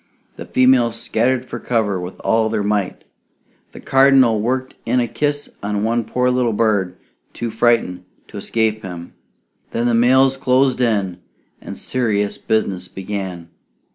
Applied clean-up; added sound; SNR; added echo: none; none; none; none.